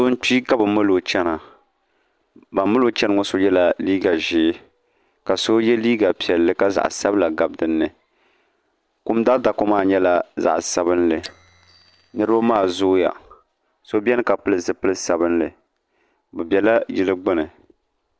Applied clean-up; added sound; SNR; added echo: neural separator model SepFormer DNS4.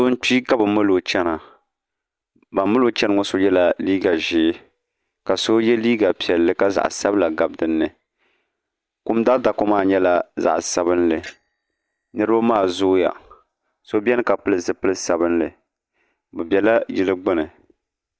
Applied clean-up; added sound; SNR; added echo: neural mask model DeepFilterNet 3.